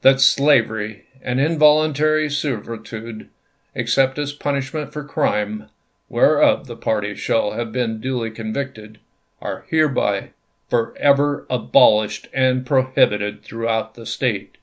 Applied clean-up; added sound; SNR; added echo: none; none; none; none.